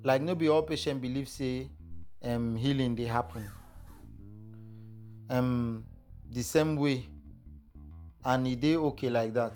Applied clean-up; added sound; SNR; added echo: none; Zipper (clothing) + Bass guitar; 16 dB; none.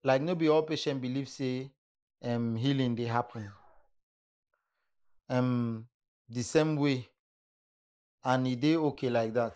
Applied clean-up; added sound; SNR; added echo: neural mask model Resemble Enhance denoiser.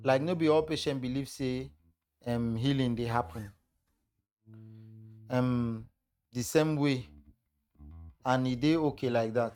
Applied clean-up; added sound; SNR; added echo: neural mask model RNNoise.